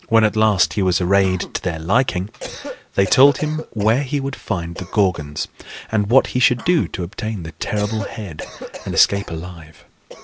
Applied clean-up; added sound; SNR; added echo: none; Cough; 17 dB; none.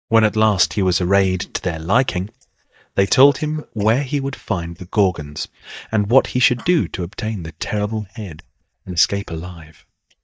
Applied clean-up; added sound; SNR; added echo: neural mask model DeepFilterNet 3.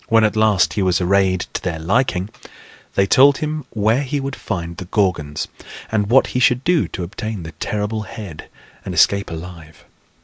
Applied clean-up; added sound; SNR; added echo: none; none; none; none.